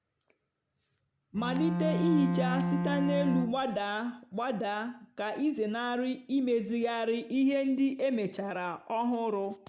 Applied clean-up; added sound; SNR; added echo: none; Bowed string instrument; 0 dB; none.